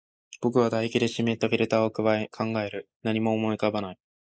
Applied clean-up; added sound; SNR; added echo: neural mask model Resemble Enhance denoiser.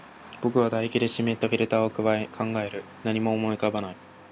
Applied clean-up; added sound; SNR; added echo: none; Engine starting; 20 dB; none.